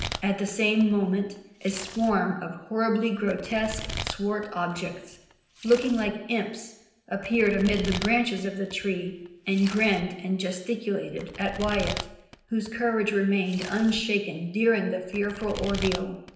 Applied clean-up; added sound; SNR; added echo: none; Domestic sounds, home sounds; 13 dB; reverberation time 0.9 s.